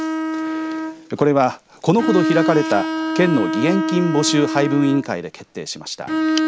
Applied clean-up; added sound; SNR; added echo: none; Bowed string instrument; 3 dB; none.